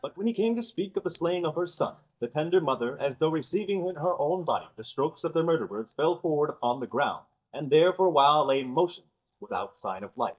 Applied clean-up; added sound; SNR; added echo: neural mask model DeepFilterNet 3.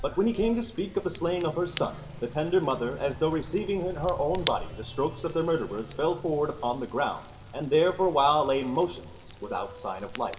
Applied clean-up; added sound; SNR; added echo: none; Fire / Rain; 12 dB; reverberation time 1.5 s.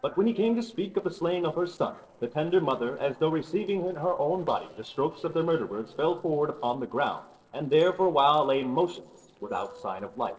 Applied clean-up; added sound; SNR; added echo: neural separator model SepFormer DNS4.